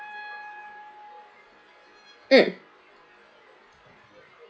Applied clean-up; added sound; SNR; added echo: classical method log-MMSE.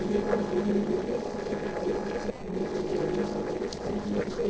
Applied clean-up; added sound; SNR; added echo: neural separator model SepFormer DNS4.